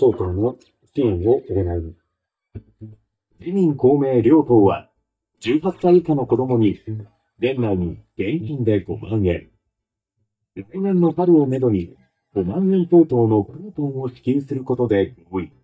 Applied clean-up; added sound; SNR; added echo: neural mask model DeepFilterNet 3.